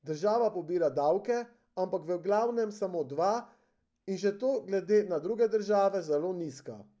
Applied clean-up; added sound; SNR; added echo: none; none; none; none.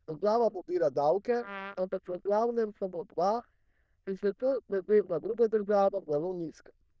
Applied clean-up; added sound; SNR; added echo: neural diffusion model UNIVERSE++.